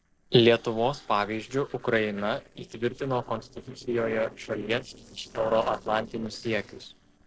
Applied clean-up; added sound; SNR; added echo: neural separator model SepFormer DNS4.